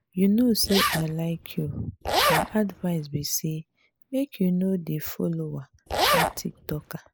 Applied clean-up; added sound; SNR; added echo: neural mask model Resemble Enhance denoiser.